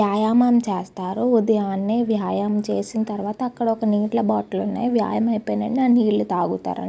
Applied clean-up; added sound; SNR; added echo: none; none; none; none.